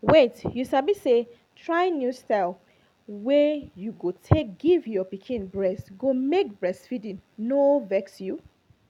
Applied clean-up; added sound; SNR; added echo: none; none; none; none.